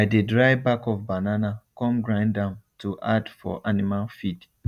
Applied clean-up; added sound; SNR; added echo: none; none; none; none.